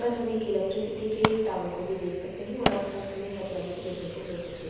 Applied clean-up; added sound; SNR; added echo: none; Fire; 5 dB; reverberation time 1.1 s.